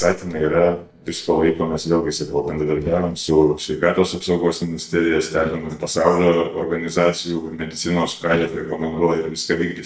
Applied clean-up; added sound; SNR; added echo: neural mask model DeepFilterNet 3.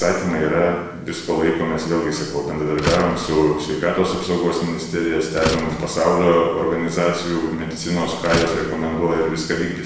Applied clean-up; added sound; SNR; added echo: none; Slam; 12 dB; reverberation time 0.9 s.